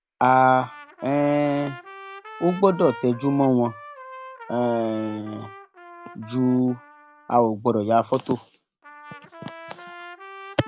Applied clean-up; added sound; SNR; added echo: none; Trumpet; 18 dB; none.